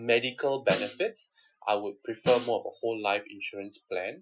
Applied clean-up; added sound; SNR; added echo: classical method Wiener filter.